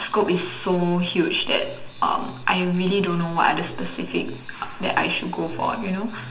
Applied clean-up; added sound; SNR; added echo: none; none; none; reverberation time 0.8 s.